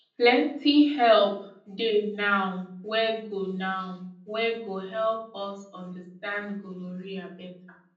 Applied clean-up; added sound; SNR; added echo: none; none; none; reverberation time 0.6 s.